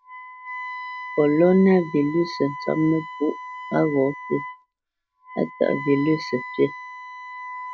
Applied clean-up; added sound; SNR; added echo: none; Wind instrument, woodwind instrument; 12 dB; none.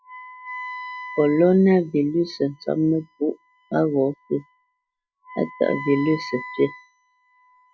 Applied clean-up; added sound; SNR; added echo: classical method log-MMSE.